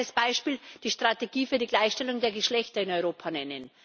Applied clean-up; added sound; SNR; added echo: none; none; none; none.